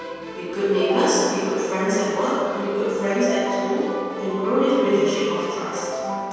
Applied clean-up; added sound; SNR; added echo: none; Keyboard (musical); 9 dB; reverberation time 2.1 s.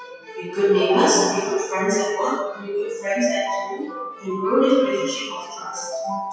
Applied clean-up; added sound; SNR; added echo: classical method WPE with log-MMSE.